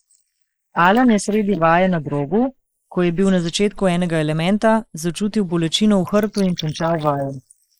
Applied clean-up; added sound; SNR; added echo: neural mask model Resemble Enhance denoiser.